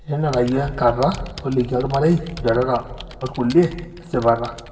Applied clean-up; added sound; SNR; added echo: none; Computer keyboard; 15 dB; reverberation time 1.3 s.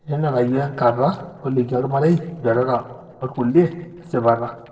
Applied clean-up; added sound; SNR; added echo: neural separator model SepFormer DNS4.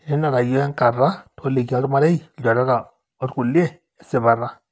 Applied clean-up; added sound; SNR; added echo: none; none; none; none.